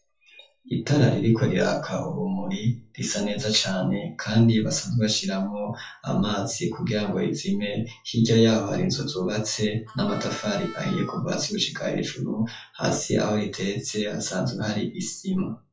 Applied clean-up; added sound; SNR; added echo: classical method WPE with log-MMSE.